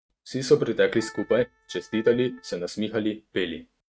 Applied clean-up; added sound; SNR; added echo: neural mask model RNNoise.